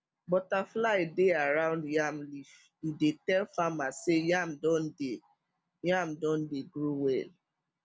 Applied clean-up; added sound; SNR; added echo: none; none; none; none.